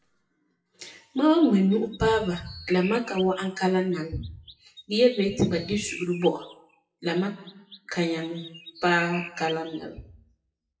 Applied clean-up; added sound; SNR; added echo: classical method WPE with log-MMSE.